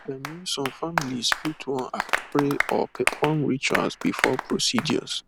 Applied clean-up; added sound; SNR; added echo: none; Applause; 4 dB; none.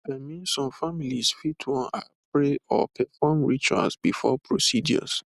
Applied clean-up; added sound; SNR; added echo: none; none; none; none.